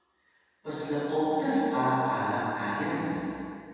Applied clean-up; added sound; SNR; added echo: none; none; none; reverberation time 2.1 s.